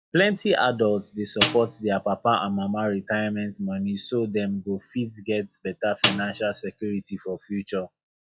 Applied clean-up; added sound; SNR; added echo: classical method log-MMSE.